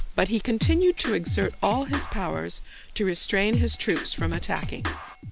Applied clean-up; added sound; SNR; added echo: none; Drum kit; 3 dB; none.